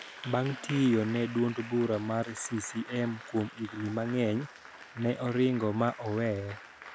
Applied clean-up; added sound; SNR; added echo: none; Applause; 15 dB; none.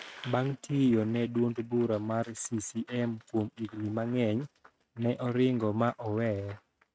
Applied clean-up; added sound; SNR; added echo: neural mask model RNNoise.